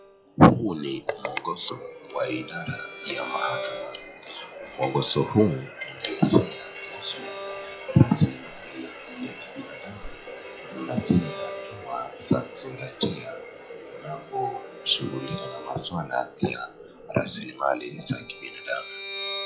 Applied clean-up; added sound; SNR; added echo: classical method log-MMSE.